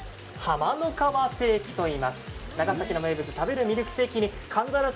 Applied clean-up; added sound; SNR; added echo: none; none; none; none.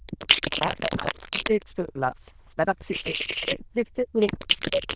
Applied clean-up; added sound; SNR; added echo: neural diffusion model UNIVERSE++.